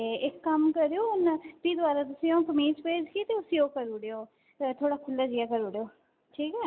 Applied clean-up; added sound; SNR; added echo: none; none; none; none.